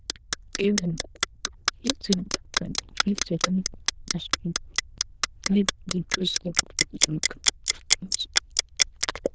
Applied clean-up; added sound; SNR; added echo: neural diffusion model UNIVERSE++.